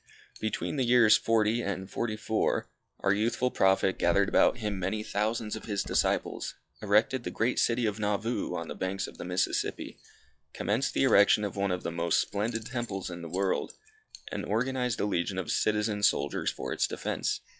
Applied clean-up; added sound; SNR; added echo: classical method log-MMSE.